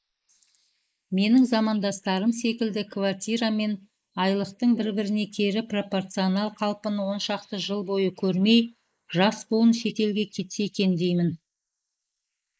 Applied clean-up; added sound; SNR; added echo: neural mask model Resemble Enhance denoiser.